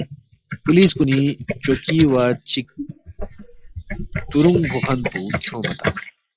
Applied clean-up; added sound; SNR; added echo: neural mask model Resemble Enhance denoiser.